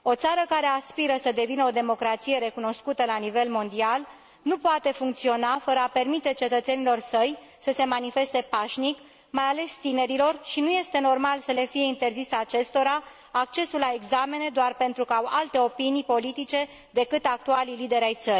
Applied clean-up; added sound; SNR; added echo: none; none; none; none.